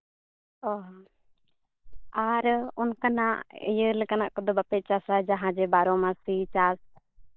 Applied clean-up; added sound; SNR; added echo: neural mask model DeepFilterNet 3.